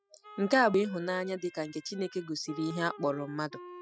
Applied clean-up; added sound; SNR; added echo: classical method spectral subtraction.